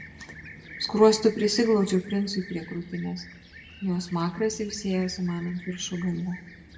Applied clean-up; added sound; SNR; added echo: none; Fixed-wing aircraft, airplane; 19 dB; reverberation time 0.6 s.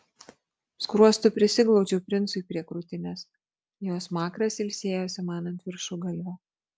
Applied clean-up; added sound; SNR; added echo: none; none; none; none.